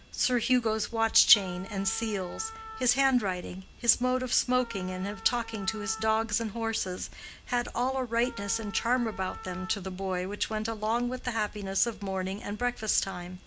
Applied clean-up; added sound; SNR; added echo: none; Wind instrument, woodwind instrument; 16 dB; none.